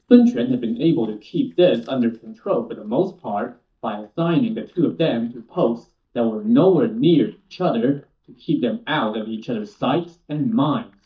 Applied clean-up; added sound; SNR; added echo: neural mask model DeepFilterNet 3.